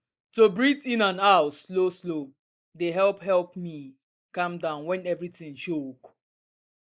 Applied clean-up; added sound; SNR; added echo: neural mask model Resemble Enhance denoiser.